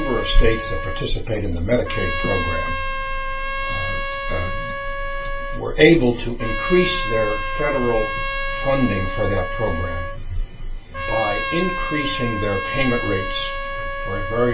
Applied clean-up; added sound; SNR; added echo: none; Trumpet; 6 dB; reverberation time 0.2 s.